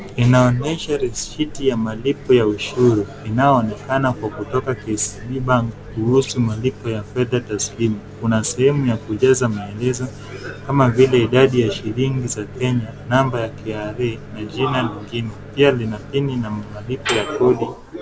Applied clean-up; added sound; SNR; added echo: none; Microwave oven; 16 dB; none.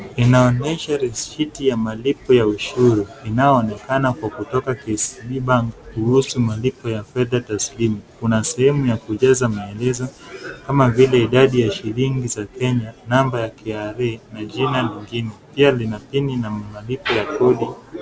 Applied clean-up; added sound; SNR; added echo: none; none; none; none.